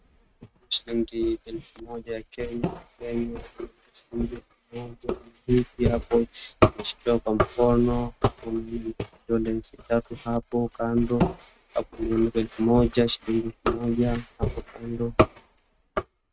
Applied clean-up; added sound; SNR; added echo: neural mask model RNNoise.